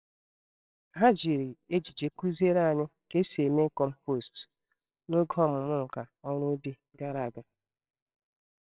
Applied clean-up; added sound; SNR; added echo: neural separator model SepFormer WHAMR!.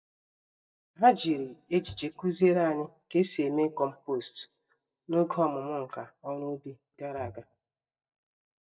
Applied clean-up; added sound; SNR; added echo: neural mask model DeepFilterNet 3.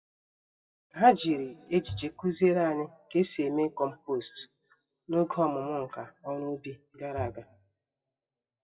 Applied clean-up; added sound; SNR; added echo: classical method WPE with log-MMSE.